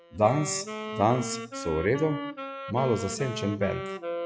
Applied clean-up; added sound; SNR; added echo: classical method log-MMSE.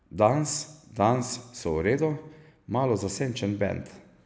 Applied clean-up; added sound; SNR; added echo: none; none; none; none.